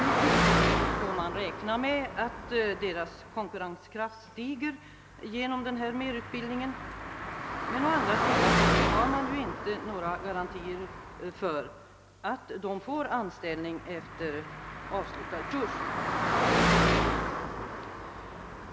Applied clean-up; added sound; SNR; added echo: none; Car passing by; -4 dB; none.